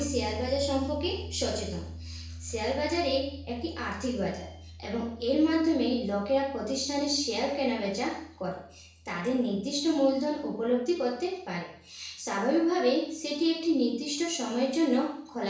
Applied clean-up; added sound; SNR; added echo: none; Piano; 16 dB; reverberation time 0.7 s.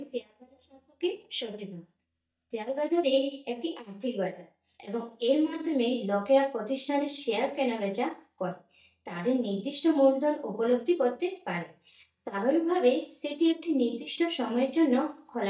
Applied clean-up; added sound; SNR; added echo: neural mask model DeepFilterNet 3.